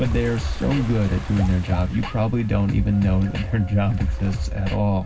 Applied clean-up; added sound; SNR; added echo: none; Waves, surf; 14 dB; reverberation time 0.4 s.